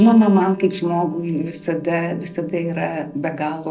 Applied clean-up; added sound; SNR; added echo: neural separator model SepFormer DNS4.